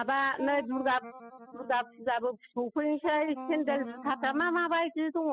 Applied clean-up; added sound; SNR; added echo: classical method spectral subtraction.